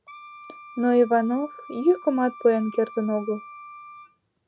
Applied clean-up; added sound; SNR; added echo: none; Wind instrument, woodwind instrument; 18 dB; none.